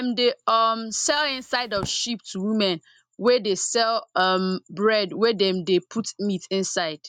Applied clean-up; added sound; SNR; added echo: neural mask model RNNoise.